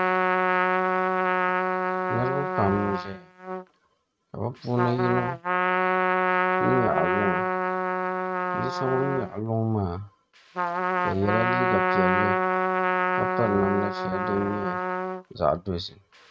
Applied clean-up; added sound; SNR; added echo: neural mask model RNNoise.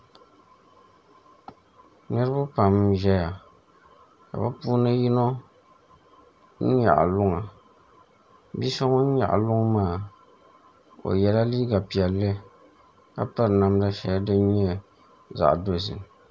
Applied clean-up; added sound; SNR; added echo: none; none; none; none.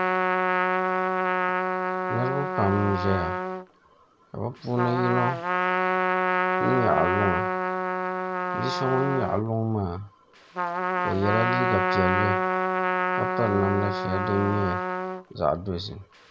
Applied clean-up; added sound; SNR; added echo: none; Trumpet; -2 dB; none.